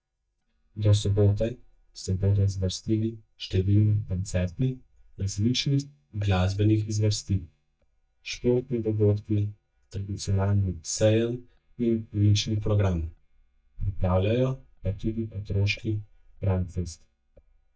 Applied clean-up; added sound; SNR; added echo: neural mask model DeepFilterNet 3.